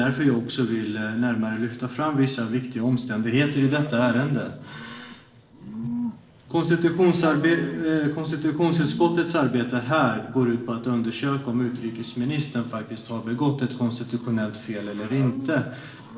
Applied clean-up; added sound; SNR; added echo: neural separator model SepFormer DNS4.